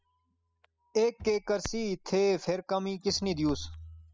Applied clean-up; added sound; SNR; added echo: classical method spectral subtraction.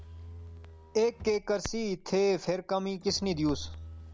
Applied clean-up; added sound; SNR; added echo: none; Crackle + Motor vehicle (road); 14 dB; none.